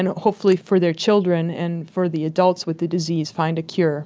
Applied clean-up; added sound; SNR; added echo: none; none; none; none.